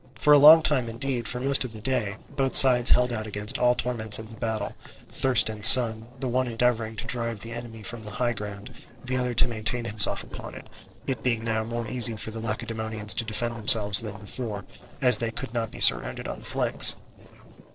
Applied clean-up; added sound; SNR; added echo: neural separator model SepFormer DNS4.